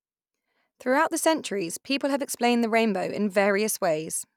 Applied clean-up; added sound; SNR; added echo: none; none; none; none.